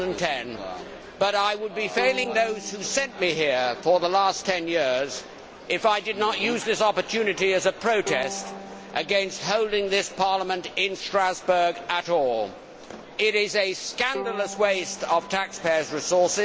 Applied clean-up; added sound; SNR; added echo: none; Bowed string instrument; 18 dB; none.